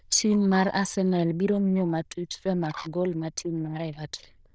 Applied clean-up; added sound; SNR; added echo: neural diffusion model UNIVERSE++.